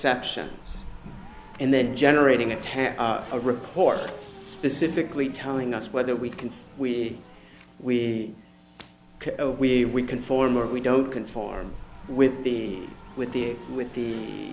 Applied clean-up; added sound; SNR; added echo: none; Race car, auto racing; 17 dB; none.